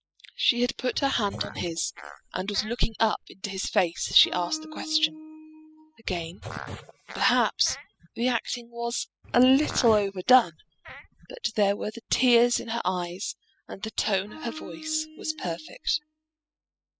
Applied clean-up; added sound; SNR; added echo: classical method spectral subtraction.